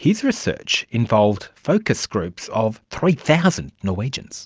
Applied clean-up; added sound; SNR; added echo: none; none; none; none.